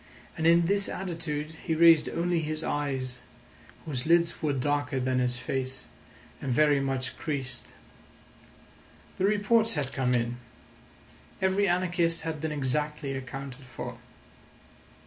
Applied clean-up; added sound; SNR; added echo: none; Camera; 17 dB; none.